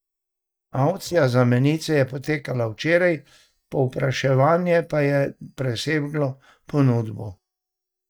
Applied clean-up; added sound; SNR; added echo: neural mask model DeepFilterNet 3.